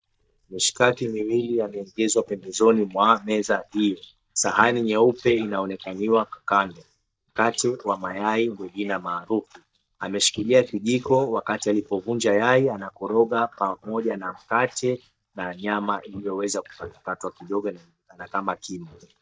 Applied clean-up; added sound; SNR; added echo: neural mask model DeepFilterNet 3.